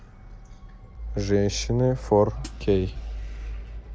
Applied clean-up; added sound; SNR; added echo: none; Hi-hat; 19 dB; none.